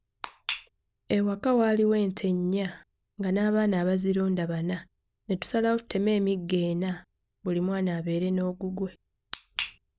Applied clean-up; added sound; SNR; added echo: none; none; none; none.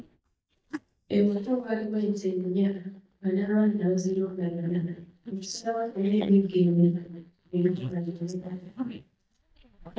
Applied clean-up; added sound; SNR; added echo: neural mask model DeepFilterNet 3.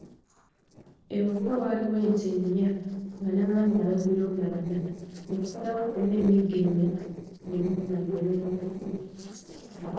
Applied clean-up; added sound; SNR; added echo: neural separator model SepFormer DNS4.